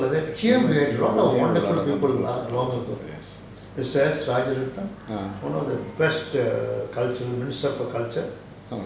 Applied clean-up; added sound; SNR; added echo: none; none; none; none.